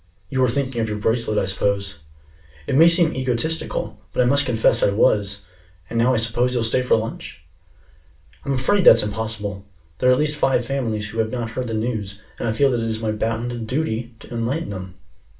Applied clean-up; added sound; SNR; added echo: none; none; none; reverberation time 0.3 s.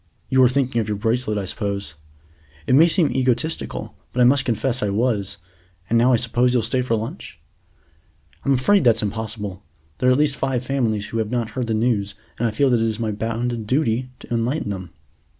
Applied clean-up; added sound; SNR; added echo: none; none; none; none.